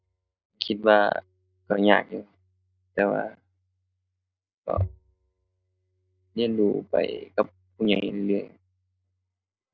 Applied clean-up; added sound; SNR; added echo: neural mask model DeepFilterNet 3.